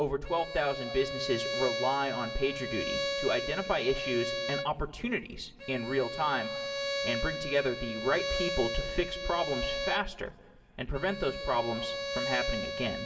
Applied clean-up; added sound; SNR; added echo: none; Bowed string instrument; 3 dB; reverberation time 2.8 s.